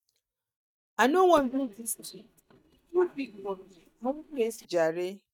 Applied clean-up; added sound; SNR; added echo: neural mask model DeepFilterNet 3.